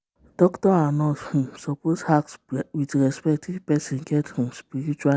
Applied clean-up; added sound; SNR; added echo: none; none; none; none.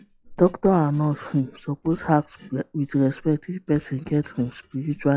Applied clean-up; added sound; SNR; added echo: classical method log-MMSE.